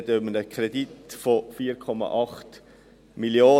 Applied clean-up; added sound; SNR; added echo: none; none; none; none.